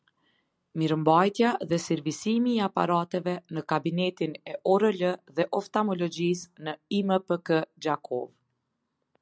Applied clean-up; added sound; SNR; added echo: none; none; none; none.